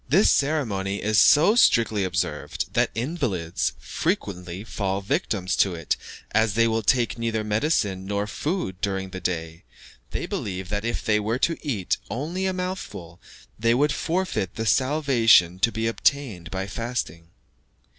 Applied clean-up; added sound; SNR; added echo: none; none; none; none.